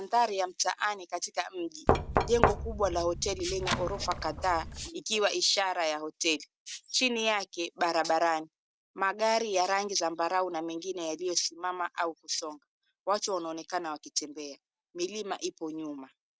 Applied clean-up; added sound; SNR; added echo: none; Knock; 0 dB; none.